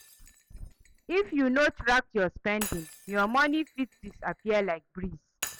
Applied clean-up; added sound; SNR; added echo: none; Shatter; 17 dB; none.